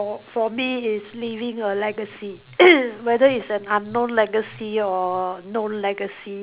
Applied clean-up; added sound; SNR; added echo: none; none; none; none.